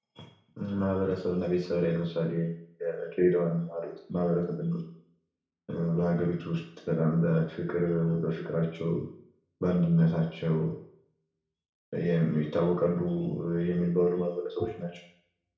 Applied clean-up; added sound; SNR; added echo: none; none; none; reverberation time 0.6 s.